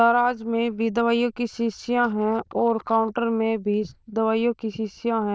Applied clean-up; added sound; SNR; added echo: neural diffusion model UNIVERSE++.